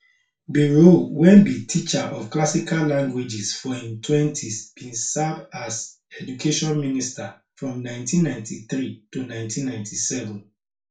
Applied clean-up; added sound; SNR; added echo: none; none; none; reverberation time 0.3 s.